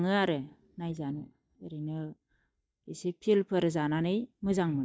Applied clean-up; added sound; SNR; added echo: neural mask model DeepFilterNet 3.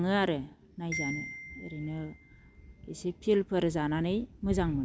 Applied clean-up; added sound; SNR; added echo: none; Marimba, xylophone; 13 dB; none.